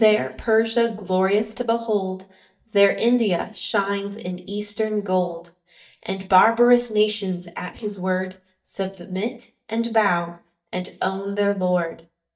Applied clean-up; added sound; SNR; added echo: neural mask model DeepFilterNet 3.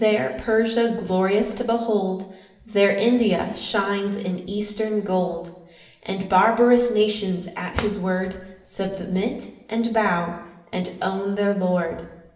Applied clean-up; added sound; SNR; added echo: none; Drawer open or close; 12 dB; reverberation time 0.9 s.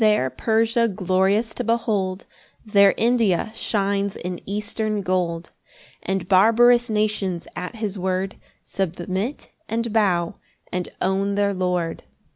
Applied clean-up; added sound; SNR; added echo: none; none; none; none.